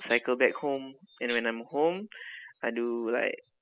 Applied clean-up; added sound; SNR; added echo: classical method spectral subtraction.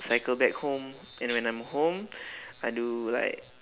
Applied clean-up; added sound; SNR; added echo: none; Tambourine; 14 dB; none.